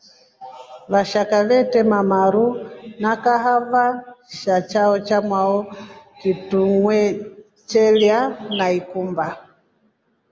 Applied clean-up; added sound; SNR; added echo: none; Bird; 17 dB; none.